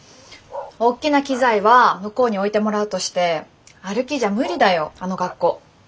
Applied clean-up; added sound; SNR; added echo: none; Bark; 18 dB; none.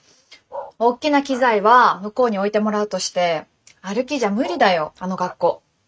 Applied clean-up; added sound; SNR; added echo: neural mask model RNNoise.